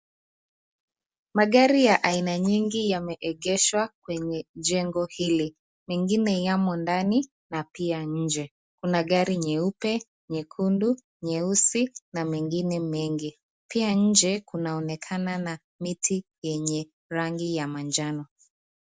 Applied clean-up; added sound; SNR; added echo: none; none; none; none.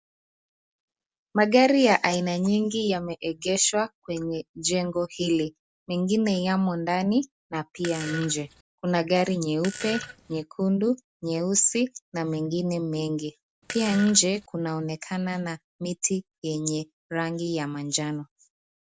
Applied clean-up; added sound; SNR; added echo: none; Fart; 12 dB; none.